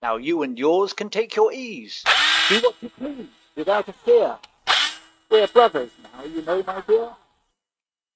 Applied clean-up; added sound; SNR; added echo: neural mask model RNNoise.